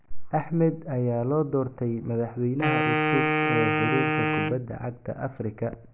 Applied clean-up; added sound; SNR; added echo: none; Wind instrument, woodwind instrument; -1 dB; none.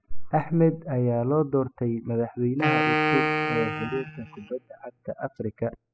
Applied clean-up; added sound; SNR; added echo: classical method spectral subtraction.